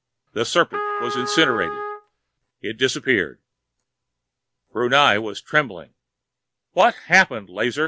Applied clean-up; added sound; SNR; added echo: none; Trumpet; 6 dB; none.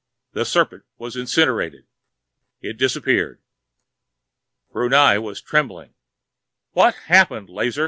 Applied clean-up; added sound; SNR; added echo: none; none; none; none.